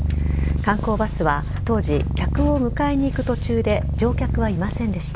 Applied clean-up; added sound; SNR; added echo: none; Purr; 0 dB; none.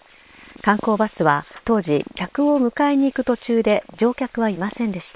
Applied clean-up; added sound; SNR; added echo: neural separator model SepFormer WHAM!.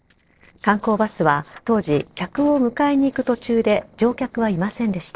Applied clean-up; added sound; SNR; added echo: neural separator model SepFormer DNS4.